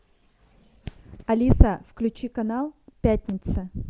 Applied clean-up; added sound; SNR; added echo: none; none; none; none.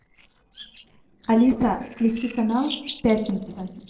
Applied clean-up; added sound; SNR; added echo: neural separator model SepFormer DNS4.